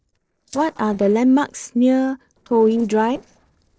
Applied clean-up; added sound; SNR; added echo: neural separator model SepFormer DNS4.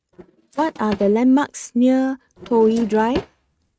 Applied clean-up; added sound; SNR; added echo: neural mask model RNNoise.